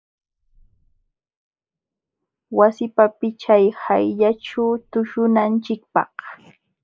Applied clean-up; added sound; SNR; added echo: neural mask model Resemble Enhance denoiser.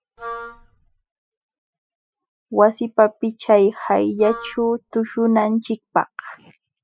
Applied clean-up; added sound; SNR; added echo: classical method spectral subtraction.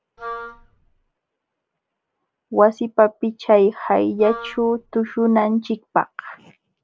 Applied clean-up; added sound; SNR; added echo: neural separator model SepFormer DNS4.